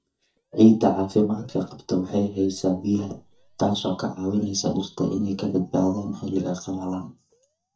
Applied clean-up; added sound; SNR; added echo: neural mask model DeepFilterNet 3.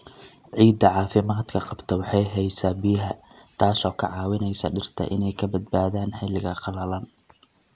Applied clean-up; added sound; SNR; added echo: none; none; none; none.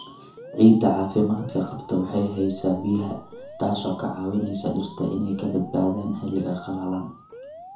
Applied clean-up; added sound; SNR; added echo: none; Alarm; 19 dB; reverberation time 0.7 s.